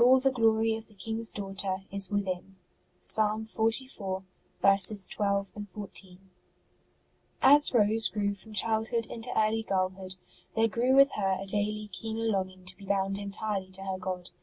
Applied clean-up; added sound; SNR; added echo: none; none; none; none.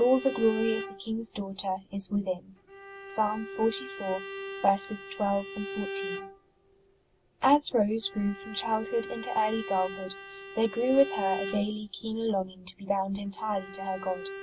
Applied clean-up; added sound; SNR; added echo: none; Bowed string instrument; 11 dB; none.